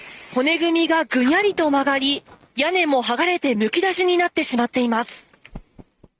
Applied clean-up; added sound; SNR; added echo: neural mask model RNNoise.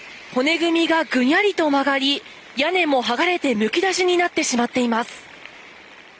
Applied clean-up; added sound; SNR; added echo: none; none; none; none.